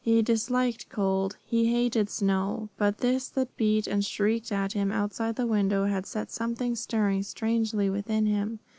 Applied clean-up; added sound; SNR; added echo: none; none; none; none.